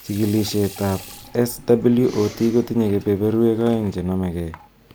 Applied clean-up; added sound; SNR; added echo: none; Respiratory sounds + Sink (filling or washing) / Water tap, faucet; 20 dB; none.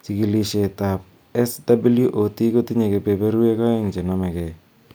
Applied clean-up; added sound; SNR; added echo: none; none; none; none.